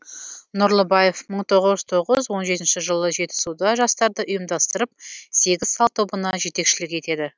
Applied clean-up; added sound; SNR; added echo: none; none; none; none.